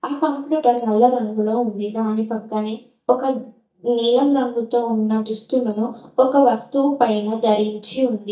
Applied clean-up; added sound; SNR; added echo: neural mask model DeepFilterNet 3.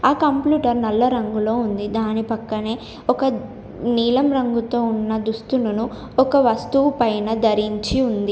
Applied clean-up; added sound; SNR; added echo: none; none; none; none.